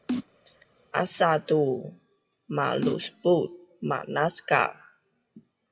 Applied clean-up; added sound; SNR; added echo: classical method WPE with log-MMSE.